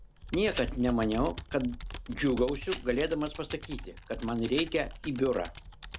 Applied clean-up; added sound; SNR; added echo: none; Glass + Computer keyboard; 9 dB; none.